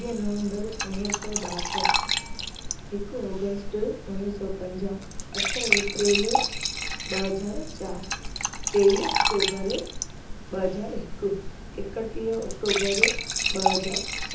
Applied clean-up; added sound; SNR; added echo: none; Fill (with liquid) / Trickle, dribble / Glass; 0 dB; reverberation time 0.6 s.